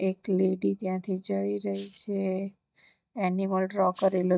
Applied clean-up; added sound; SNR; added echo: neural mask model DeepFilterNet 3.